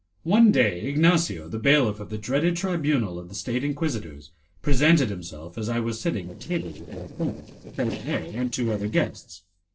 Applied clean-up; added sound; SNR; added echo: neural separator model SepFormer DNS4.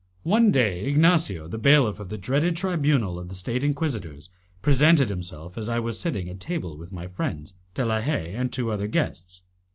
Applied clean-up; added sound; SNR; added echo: none; none; none; none.